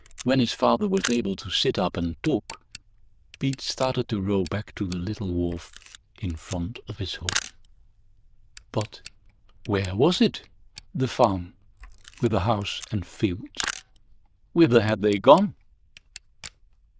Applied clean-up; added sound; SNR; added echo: neural diffusion model UNIVERSE++.